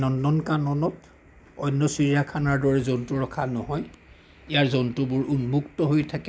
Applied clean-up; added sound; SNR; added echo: none; none; none; none.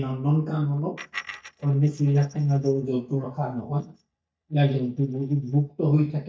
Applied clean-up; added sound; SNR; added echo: neural mask model DeepFilterNet 3.